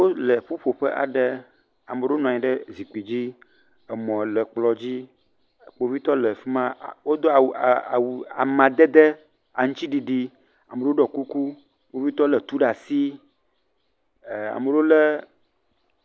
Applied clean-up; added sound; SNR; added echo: none; none; none; none.